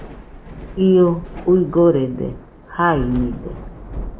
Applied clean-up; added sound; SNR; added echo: none; Thunder / Rain; 13 dB; none.